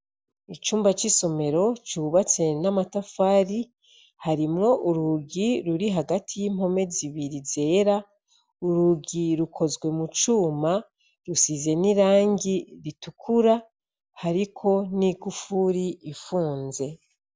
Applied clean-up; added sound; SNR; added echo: none; none; none; none.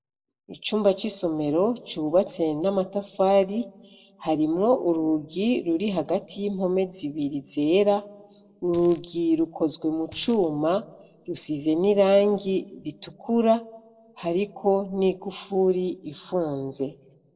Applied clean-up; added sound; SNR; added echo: neural separator model SepFormer DNS4.